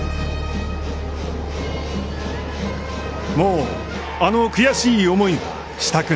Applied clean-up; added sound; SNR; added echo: none; Bass guitar; 8 dB; none.